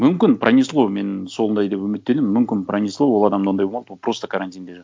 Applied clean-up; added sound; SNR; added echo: none; none; none; none.